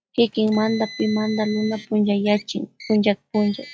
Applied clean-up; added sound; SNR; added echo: classical method log-MMSE.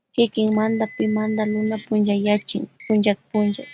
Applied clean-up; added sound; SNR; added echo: none; Car; 18 dB; none.